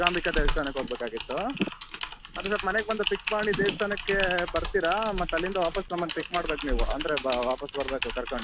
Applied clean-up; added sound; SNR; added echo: none; Typing; 4 dB; none.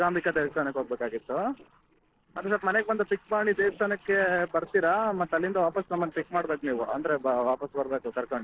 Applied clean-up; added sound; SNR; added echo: neural separator model SepFormer DNS4.